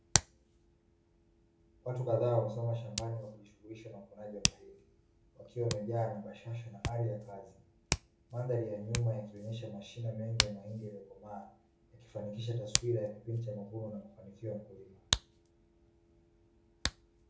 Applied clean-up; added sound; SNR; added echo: none; Hands; 2 dB; reverberation time 1.0 s.